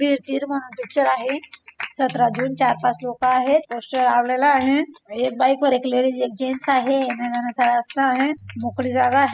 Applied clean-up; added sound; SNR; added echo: classical method spectral subtraction.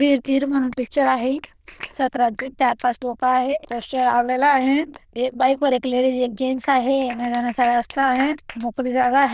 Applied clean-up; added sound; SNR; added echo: neural diffusion model UNIVERSE++.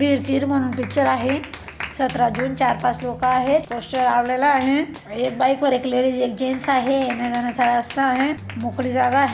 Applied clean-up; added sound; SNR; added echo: none; Clapping; 18 dB; none.